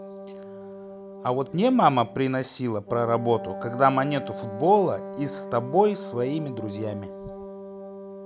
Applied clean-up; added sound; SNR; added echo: none; Wind instrument, woodwind instrument; 13 dB; none.